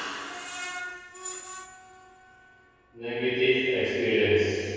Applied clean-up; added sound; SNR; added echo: none; Screech; 14 dB; reverberation time 2.2 s.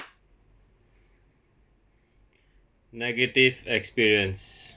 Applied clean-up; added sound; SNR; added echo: none; none; none; none.